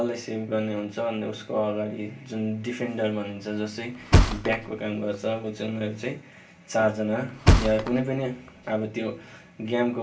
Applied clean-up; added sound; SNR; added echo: none; Thump, thud; -2 dB; reverberation time 0.2 s.